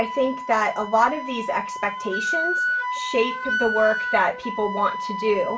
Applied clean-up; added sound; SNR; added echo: none; Wind instrument, woodwind instrument; 4 dB; reverberation time 0.3 s.